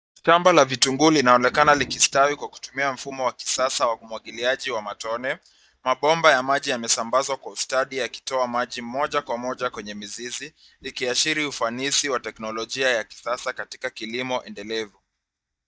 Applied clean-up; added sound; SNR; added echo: neural mask model DeepFilterNet 3.